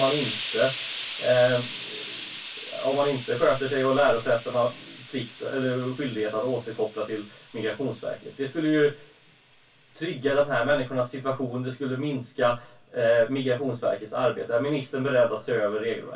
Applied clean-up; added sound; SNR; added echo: none; Hiss; 11 dB; reverberation time 0.2 s.